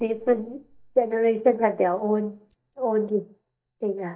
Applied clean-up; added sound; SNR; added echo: neural mask model DeepFilterNet 3.